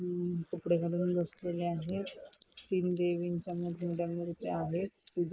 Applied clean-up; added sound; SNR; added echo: neural mask model Resemble Enhance denoiser.